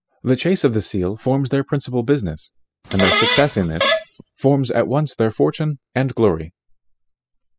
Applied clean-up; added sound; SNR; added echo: classical method spectral subtraction.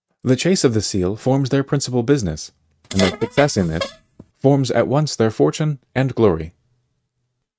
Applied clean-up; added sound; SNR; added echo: neural mask model RNNoise.